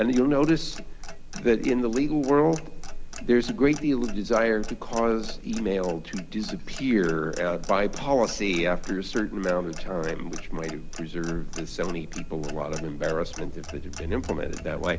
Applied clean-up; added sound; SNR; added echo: none; Clock; 7 dB; none.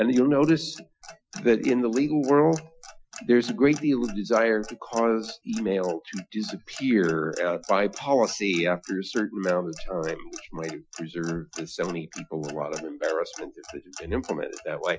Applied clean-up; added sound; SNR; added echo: classical method Wiener filter.